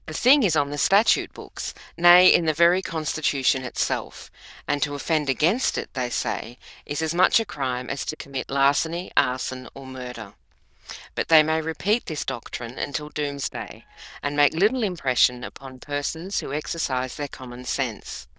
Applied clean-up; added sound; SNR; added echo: neural diffusion model UNIVERSE++.